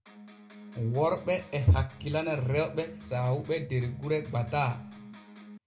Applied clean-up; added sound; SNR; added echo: none; Electric guitar; 18 dB; reverberation time 0.5 s.